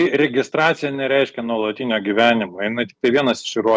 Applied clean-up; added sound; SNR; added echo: none; none; none; none.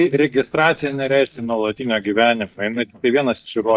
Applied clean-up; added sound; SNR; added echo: neural mask model DeepFilterNet 3.